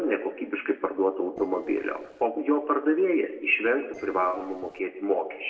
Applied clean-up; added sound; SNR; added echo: neural separator model SepFormer DNS4.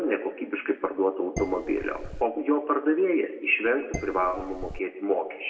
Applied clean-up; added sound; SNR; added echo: none; Dishes, pots, and pans; 10 dB; reverberation time 0.8 s.